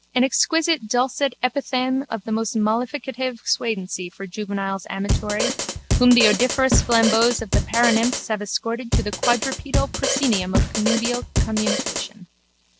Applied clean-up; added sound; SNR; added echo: none; Drum kit; 0 dB; none.